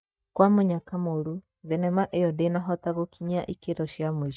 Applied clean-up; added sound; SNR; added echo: neural mask model DeepFilterNet 3.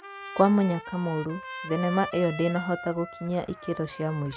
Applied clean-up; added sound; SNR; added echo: none; Trumpet; 12 dB; none.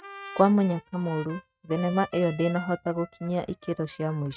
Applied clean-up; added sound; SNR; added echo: neural mask model RNNoise.